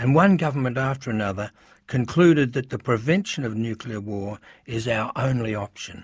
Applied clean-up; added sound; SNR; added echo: none; none; none; none.